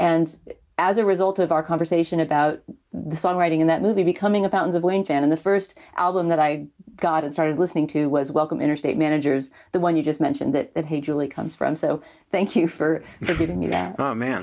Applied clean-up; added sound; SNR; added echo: none; none; none; none.